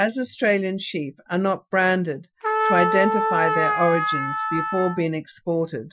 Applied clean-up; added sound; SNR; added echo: classical method Wiener filter.